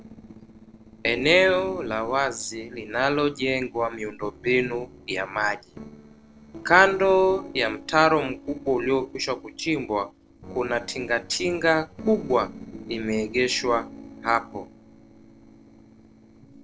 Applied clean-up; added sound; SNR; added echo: neural separator model SepFormer DNS4.